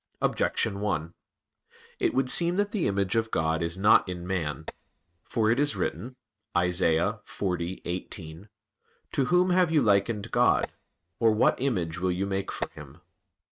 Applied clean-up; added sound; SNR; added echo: neural mask model RNNoise.